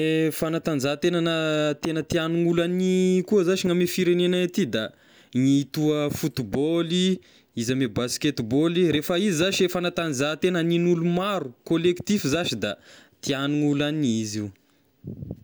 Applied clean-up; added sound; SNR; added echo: none; none; none; none.